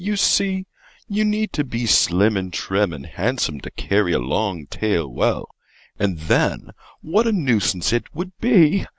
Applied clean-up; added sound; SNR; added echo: none; none; none; none.